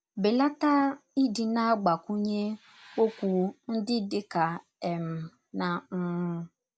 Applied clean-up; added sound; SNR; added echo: none; none; none; none.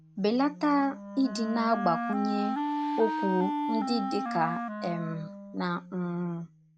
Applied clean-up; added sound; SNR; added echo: none; Wind instrument, woodwind instrument; 4 dB; none.